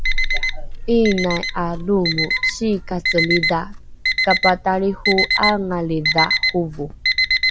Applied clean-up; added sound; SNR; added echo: none; Alarm; 0 dB; none.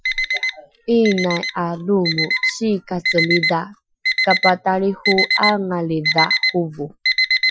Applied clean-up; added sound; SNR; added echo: classical method Wiener filter.